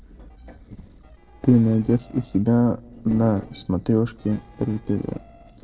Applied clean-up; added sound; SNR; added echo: neural separator model SepFormer DNS4.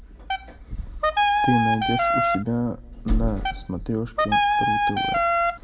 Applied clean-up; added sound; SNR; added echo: none; Wind instrument, woodwind instrument; -4 dB; reverberation time 0.2 s.